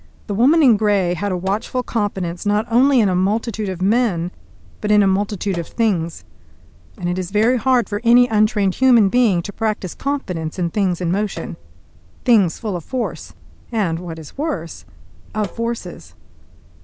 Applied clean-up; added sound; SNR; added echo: none; Sink (filling or washing); 20 dB; none.